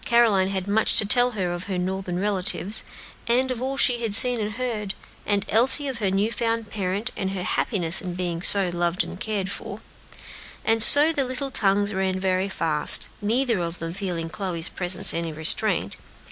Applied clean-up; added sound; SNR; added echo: none; none; none; none.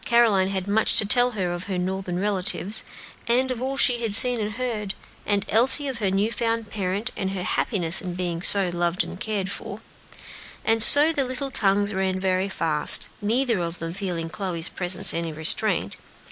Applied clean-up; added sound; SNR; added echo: neural mask model Resemble Enhance denoiser.